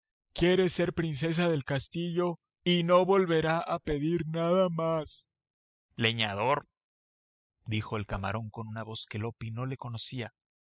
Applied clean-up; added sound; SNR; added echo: classical method spectral subtraction.